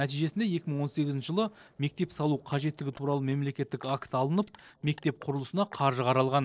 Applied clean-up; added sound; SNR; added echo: neural separator model SepFormer DNS4.